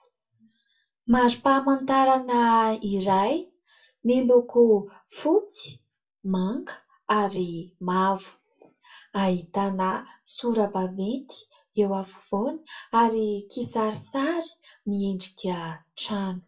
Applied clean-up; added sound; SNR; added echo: none; none; none; reverberation time 0.2 s.